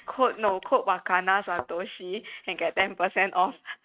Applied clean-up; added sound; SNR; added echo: neural mask model RNNoise.